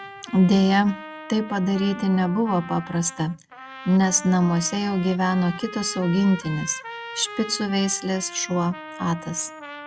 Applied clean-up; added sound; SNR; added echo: none; Trumpet; 15 dB; none.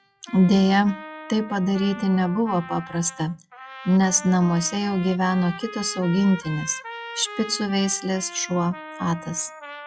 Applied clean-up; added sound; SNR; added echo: classical method log-MMSE.